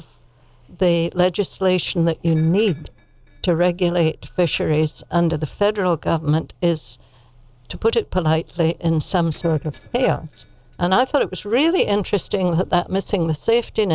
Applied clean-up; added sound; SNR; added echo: neural separator model SepFormer DNS4.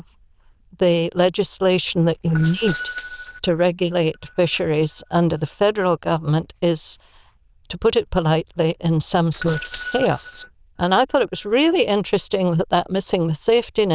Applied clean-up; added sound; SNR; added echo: neural diffusion model UNIVERSE++.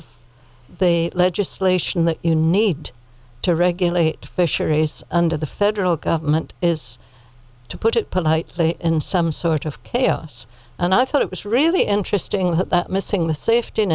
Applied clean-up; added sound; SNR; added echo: none; none; none; none.